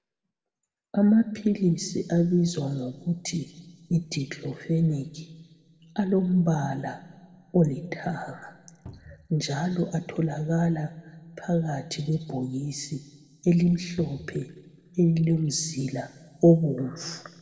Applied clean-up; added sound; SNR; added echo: none; Cupboard open or close; 18 dB; reverberation time 1.2 s.